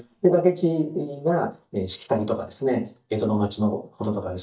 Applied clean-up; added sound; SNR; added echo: neural mask model DeepFilterNet 3.